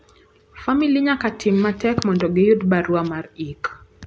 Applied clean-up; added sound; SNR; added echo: none; none; none; none.